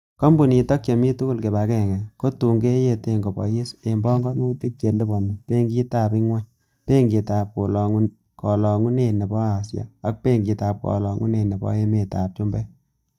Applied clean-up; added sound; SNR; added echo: neural mask model DeepFilterNet 3.